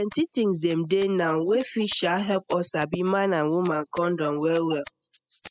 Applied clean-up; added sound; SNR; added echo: classical method spectral subtraction.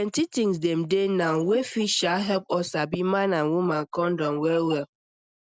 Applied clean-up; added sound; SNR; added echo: none; none; none; none.